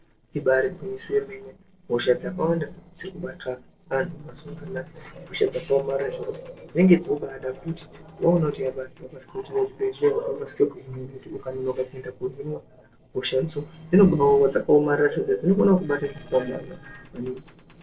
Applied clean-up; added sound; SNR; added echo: neural separator model SepFormer DNS4.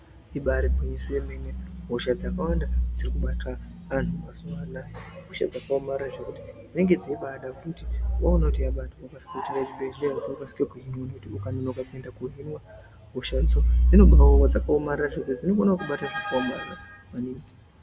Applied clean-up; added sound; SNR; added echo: none; none; none; none.